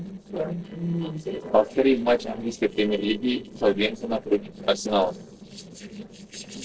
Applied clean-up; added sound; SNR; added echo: neural separator model SepFormer DNS4.